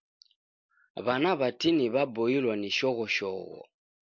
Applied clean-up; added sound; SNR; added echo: none; none; none; none.